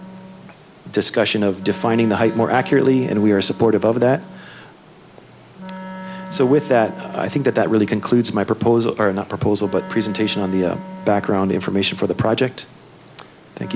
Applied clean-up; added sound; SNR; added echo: none; Wind instrument, woodwind instrument; 16 dB; none.